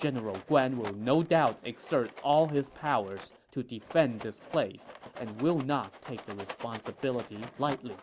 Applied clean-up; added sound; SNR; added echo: none; Rattle; 16 dB; none.